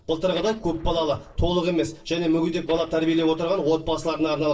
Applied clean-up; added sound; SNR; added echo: neural separator model SepFormer DNS4.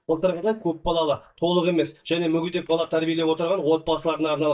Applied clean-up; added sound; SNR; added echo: neural mask model DeepFilterNet 3.